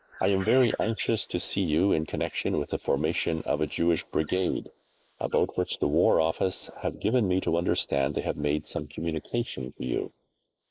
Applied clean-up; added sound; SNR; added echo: neural mask model Resemble Enhance denoiser.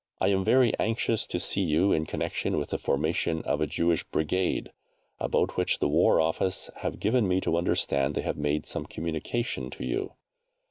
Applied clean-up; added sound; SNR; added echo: none; none; none; none.